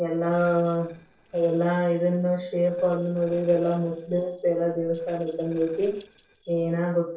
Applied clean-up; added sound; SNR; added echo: neural separator model SepFormer DNS4.